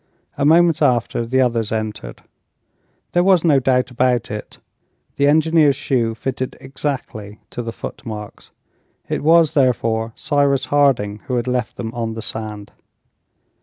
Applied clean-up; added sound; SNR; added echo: none; none; none; none.